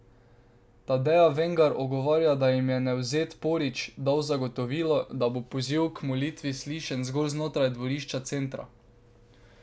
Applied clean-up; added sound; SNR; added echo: none; none; none; none.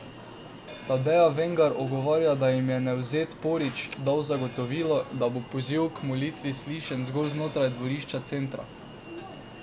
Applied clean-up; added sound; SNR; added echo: none; Hi-hat + Alarm; 15 dB; none.